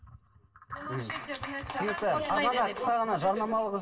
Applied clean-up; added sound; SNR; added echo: none; none; none; reverberation time 2.2 s.